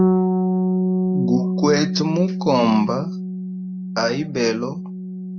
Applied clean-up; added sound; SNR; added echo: none; Bass guitar; -1 dB; none.